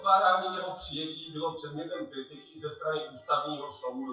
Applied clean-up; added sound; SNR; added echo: classical method WPE with log-MMSE.